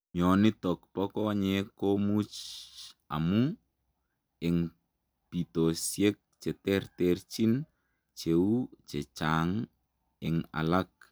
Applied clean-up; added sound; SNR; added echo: none; none; none; none.